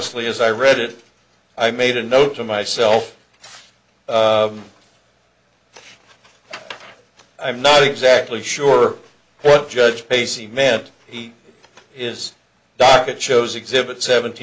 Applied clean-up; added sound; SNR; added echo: none; none; none; none.